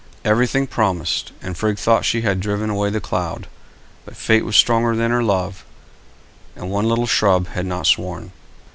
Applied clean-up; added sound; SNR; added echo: none; none; none; none.